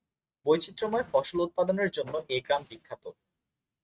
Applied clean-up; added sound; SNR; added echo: neural mask model RNNoise.